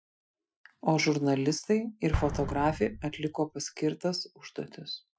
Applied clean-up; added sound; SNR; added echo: classical method Wiener filter.